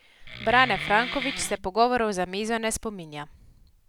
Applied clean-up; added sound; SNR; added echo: none; Wood; 8 dB; none.